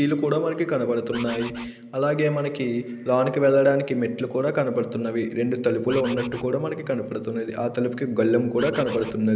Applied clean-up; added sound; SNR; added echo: none; Bird; 14 dB; none.